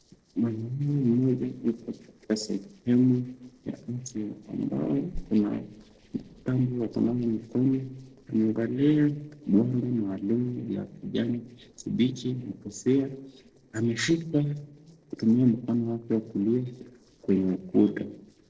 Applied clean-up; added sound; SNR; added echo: neural separator model SepFormer DNS4.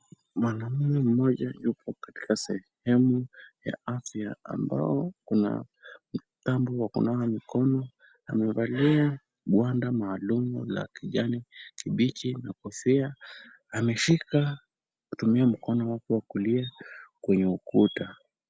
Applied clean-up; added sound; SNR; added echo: none; none; none; none.